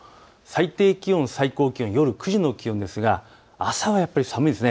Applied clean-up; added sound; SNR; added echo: none; none; none; none.